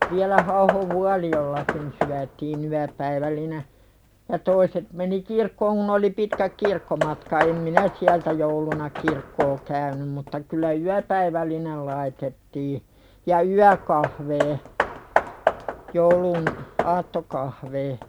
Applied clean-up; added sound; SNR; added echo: none; Hammer; 6 dB; none.